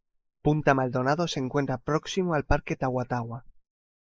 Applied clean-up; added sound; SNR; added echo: neural mask model Resemble Enhance denoiser.